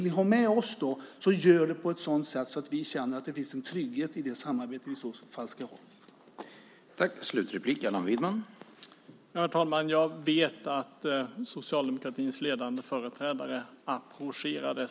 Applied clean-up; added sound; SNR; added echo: none; none; none; none.